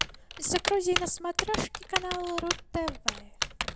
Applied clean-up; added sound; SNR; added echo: none; Typing; 1 dB; none.